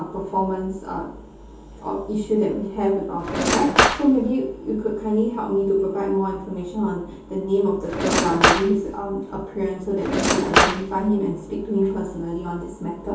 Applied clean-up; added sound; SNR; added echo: none; Cutlery, silverware / Drawer open or close; -3 dB; reverberation time 0.6 s.